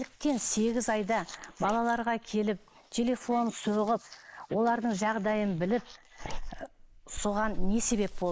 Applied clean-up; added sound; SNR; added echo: neural mask model Resemble Enhance denoiser.